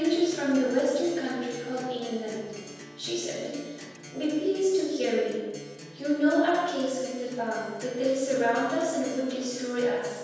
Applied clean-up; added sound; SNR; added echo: none; Acoustic guitar; 17 dB; reverberation time 1.2 s.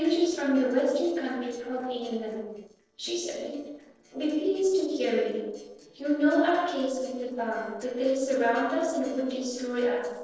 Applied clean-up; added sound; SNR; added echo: neural separator model SepFormer DNS4.